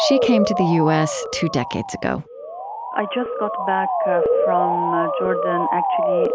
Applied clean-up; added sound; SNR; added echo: none; Motor vehicle (road) / Siren; -1 dB; none.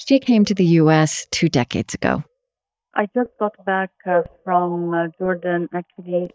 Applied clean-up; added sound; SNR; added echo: neural mask model DeepFilterNet 3.